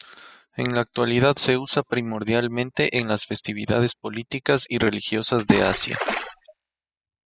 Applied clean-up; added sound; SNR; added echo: classical method spectral subtraction.